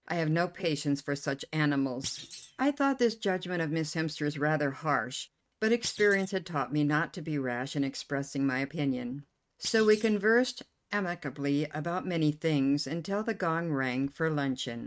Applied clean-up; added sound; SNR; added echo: neural mask model RNNoise.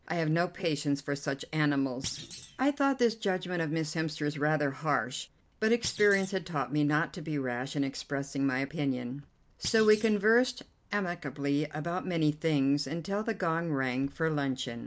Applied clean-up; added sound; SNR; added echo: none; Thump, thud; 15 dB; none.